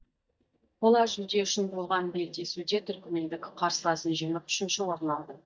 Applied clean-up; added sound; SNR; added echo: neural mask model DeepFilterNet 3.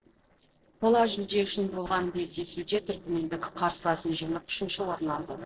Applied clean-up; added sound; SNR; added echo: neural separator model SepFormer DNS4.